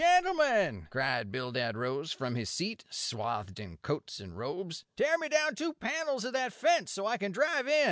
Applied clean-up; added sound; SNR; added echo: none; none; none; none.